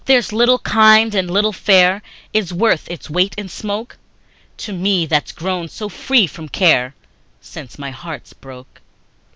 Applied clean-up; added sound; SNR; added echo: none; none; none; none.